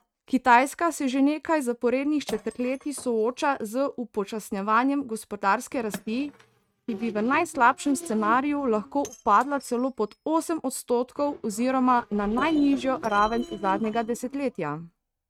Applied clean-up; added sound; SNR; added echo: neural mask model RNNoise.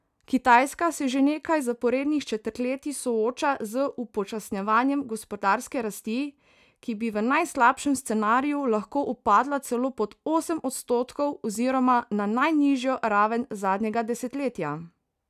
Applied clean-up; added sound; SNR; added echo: none; none; none; none.